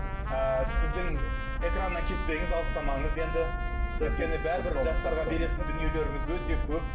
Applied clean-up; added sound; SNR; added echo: none; Trumpet; 11 dB; reverberation time 0.9 s.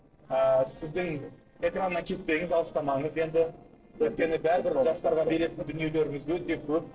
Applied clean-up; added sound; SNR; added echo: neural separator model SepFormer DNS4.